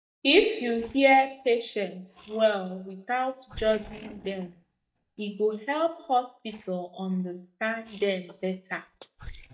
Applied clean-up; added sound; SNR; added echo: neural mask model DeepFilterNet 3.